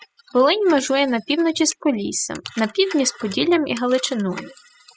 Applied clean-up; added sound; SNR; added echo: classical method spectral subtraction.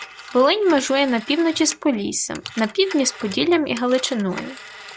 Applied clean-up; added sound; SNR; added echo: none; Telephone; 17 dB; none.